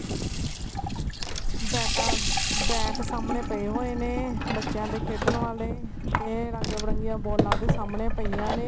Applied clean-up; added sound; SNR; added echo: none; Crack + Sink (filling or washing) / Water tap, faucet; -2 dB; none.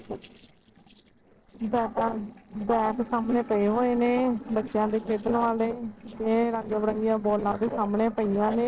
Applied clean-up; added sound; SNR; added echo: neural separator model SepFormer DNS4.